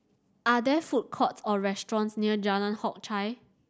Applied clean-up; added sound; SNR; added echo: none; none; none; none.